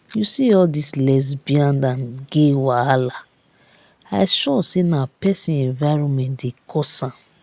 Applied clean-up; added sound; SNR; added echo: none; none; none; none.